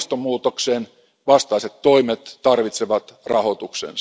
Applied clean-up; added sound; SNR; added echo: none; none; none; none.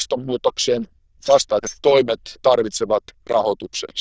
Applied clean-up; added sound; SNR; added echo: neural diffusion model UNIVERSE++.